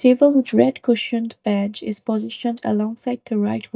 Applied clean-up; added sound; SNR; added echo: neural mask model DeepFilterNet 3.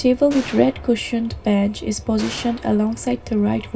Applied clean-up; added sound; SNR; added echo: none; Gunshot, gunfire; 19 dB; reverberation time 0.4 s.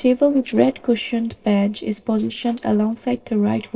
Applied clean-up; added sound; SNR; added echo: neural separator model SepFormer DNS4.